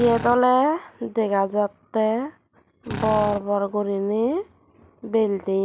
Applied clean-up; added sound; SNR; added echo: none; Drill; 16 dB; none.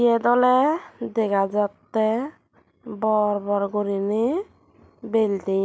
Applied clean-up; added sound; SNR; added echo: none; none; none; none.